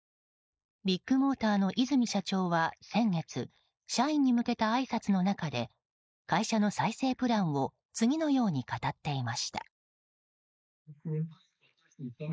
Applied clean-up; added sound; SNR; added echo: neural mask model Resemble Enhance denoiser.